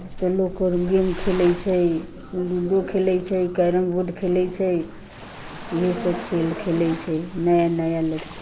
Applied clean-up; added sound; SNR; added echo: none; Waves, surf; 14 dB; none.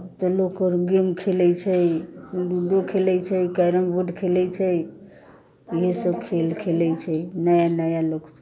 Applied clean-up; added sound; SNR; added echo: none; none; none; none.